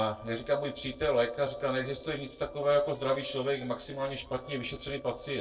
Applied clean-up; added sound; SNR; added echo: neural separator model SepFormer DNS4.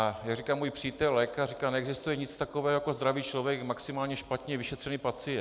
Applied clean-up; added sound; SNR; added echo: none; none; none; none.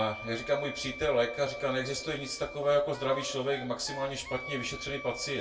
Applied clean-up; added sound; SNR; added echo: none; Wind instrument, woodwind instrument; 12 dB; reverberation time 0.2 s.